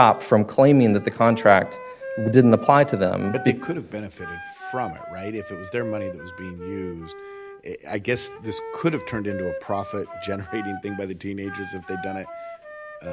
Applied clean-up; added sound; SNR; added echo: none; Wind instrument, woodwind instrument; 14 dB; none.